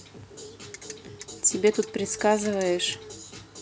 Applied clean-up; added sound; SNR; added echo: none; Ratchet, pawl; 18 dB; none.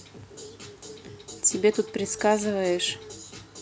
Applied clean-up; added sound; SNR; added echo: none; none; none; none.